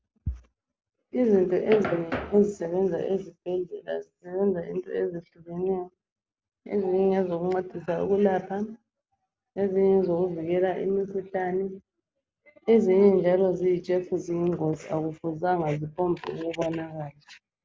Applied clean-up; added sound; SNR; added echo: none; none; none; none.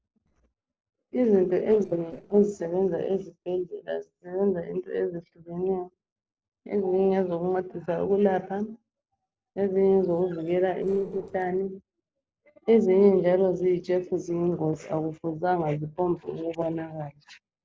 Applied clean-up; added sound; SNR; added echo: neural separator model SepFormer DNS4.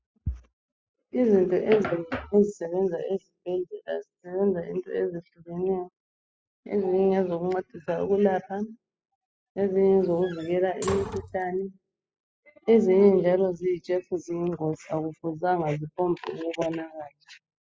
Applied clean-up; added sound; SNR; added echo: classical method spectral subtraction.